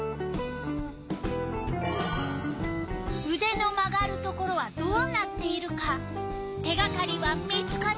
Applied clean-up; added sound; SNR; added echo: none; none; none; none.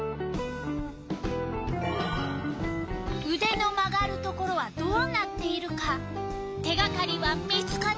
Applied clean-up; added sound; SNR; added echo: none; Telephone; 15 dB; none.